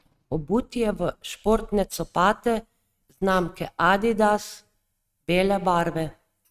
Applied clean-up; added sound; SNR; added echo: neural mask model RNNoise.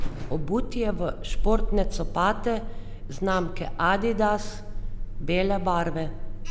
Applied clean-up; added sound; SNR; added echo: none; Alarm; 0 dB; none.